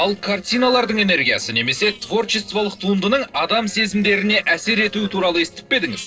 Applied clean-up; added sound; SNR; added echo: neural separator model SepFormer DNS4.